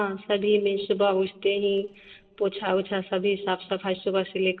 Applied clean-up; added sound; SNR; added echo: neural separator model SepFormer DNS4.